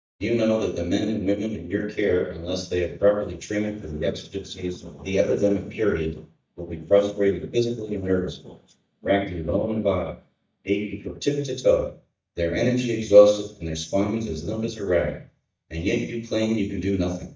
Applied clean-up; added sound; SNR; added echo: neural mask model DeepFilterNet 3.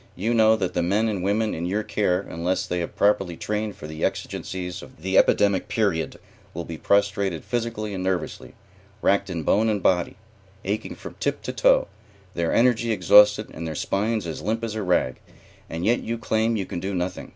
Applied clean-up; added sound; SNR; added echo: none; none; none; none.